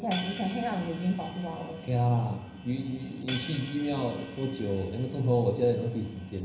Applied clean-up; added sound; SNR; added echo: none; Hi-hat; 16 dB; reverberation time 0.7 s.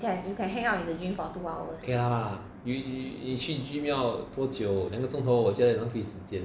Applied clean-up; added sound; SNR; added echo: none; none; none; none.